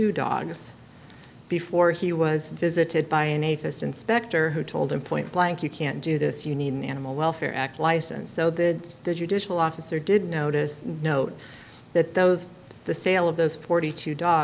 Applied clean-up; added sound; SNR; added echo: none; none; none; none.